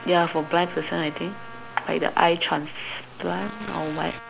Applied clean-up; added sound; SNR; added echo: none; Trumpet; 18 dB; none.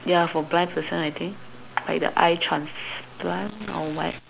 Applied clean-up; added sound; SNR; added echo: none; none; none; none.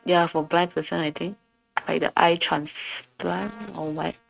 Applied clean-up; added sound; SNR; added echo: neural mask model RNNoise.